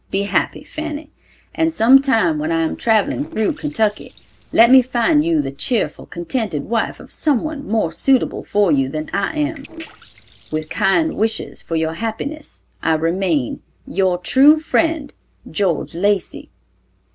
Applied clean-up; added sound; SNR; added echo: neural separator model SepFormer DNS4.